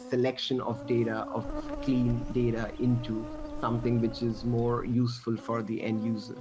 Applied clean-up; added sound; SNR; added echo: none; Bird vocalization, bird call, bird song + Insect; 10 dB; none.